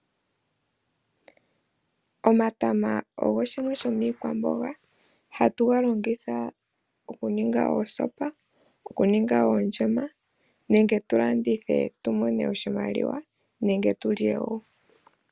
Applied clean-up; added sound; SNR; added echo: none; none; none; none.